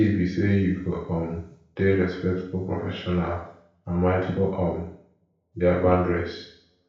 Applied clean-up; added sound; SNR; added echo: none; none; none; reverberation time 0.7 s.